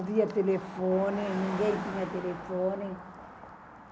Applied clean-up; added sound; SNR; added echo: none; Car passing by; 10 dB; none.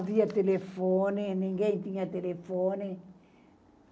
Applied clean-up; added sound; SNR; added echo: none; none; none; none.